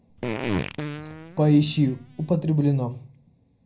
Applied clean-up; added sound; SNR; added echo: none; Fart; 8 dB; reverberation time 0.4 s.